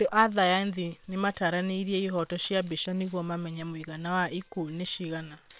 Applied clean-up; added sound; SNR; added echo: neural separator model SepFormer WHAM!.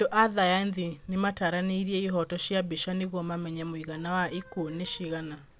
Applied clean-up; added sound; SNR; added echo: none; none; none; none.